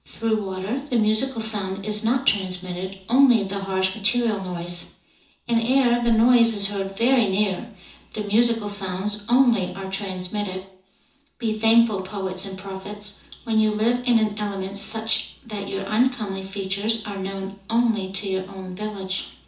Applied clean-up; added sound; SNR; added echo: none; Whoosh, swoosh, swish; 9 dB; reverberation time 0.6 s.